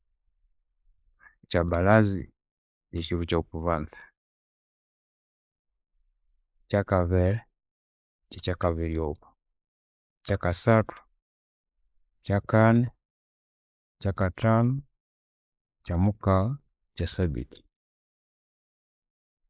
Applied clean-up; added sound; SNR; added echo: neural mask model Resemble Enhance denoiser.